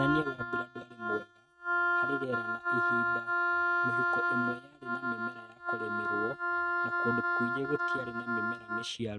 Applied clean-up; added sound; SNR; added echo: neural mask model RNNoise.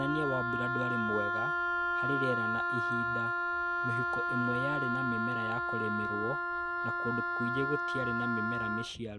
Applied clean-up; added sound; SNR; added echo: none; Wind instrument, woodwind instrument; -4 dB; none.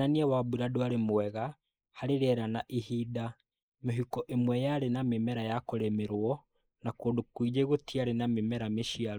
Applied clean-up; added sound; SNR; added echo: neural mask model Resemble Enhance denoiser.